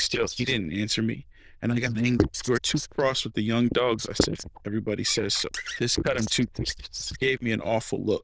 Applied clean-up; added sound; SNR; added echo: neural diffusion model UNIVERSE++.